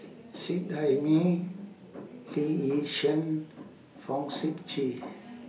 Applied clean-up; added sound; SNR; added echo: none; none; none; none.